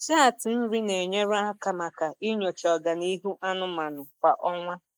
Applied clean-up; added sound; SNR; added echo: neural mask model Resemble Enhance denoiser.